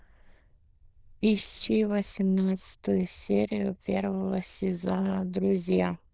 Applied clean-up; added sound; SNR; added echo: neural diffusion model UNIVERSE++.